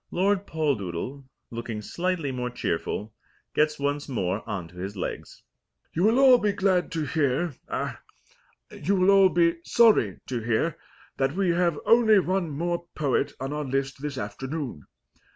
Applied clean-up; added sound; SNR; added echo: none; none; none; none.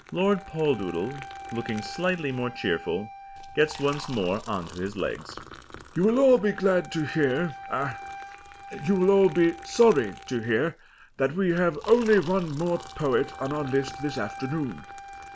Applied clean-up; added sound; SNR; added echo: none; Wind instrument, woodwind instrument + Liquid; 16 dB; none.